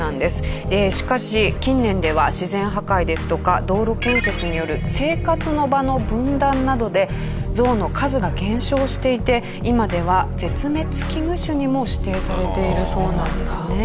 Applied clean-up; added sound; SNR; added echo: none; none; none; none.